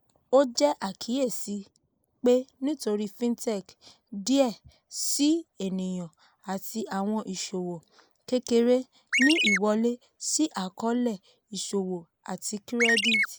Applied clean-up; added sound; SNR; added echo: neural mask model Resemble Enhance denoiser.